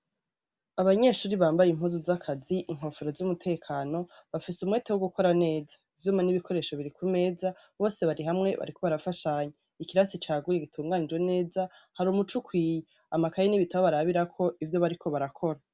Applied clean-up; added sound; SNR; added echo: none; none; none; none.